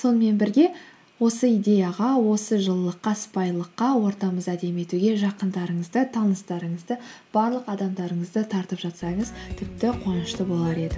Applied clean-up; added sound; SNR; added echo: none; none; none; none.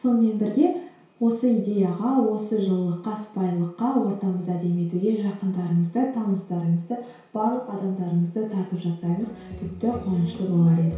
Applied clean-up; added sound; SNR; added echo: none; none; none; reverberation time 0.6 s.